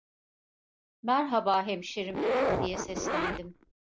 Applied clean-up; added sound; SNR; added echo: none; Zipper (clothing); -2 dB; none.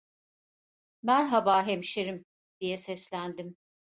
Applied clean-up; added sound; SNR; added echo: none; none; none; none.